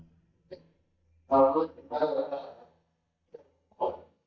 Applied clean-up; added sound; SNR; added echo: neural mask model DeepFilterNet 3.